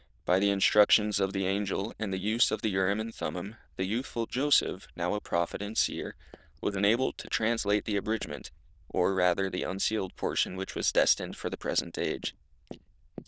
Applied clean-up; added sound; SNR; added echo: neural diffusion model UNIVERSE++.